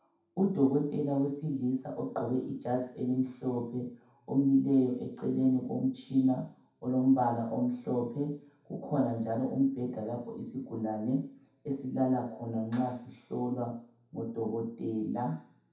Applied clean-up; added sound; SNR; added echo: none; none; none; reverberation time 0.7 s.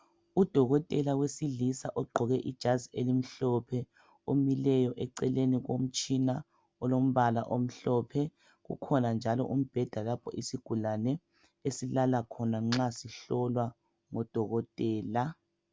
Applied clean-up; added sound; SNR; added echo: none; none; none; none.